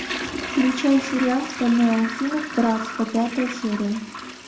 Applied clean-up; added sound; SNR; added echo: none; Toilet flush; 9 dB; reverberation time 0.4 s.